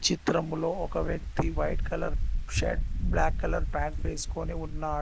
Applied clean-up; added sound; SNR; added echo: none; Wind; -1 dB; none.